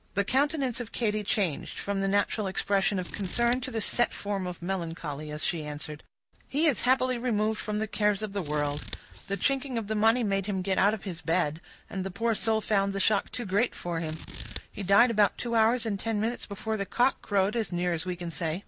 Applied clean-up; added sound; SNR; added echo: none; Scissors; 12 dB; none.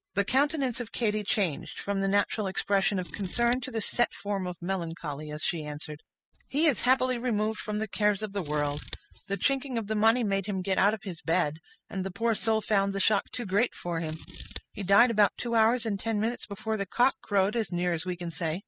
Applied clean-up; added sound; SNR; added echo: classical method spectral subtraction.